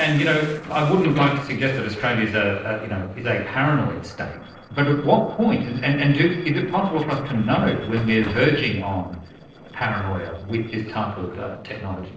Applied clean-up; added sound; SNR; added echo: neural separator model SepFormer DNS4.